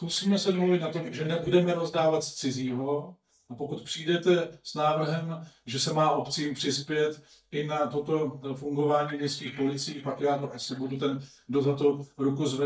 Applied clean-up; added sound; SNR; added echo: neural mask model DeepFilterNet 3.